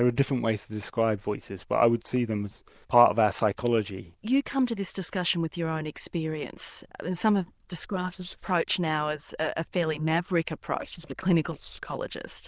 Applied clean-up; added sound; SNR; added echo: neural diffusion model UNIVERSE++.